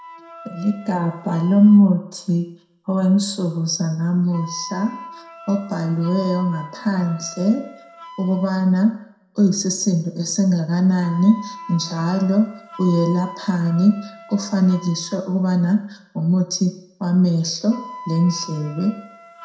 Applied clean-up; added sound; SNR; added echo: none; Wind instrument, woodwind instrument; 20 dB; reverberation time 0.6 s.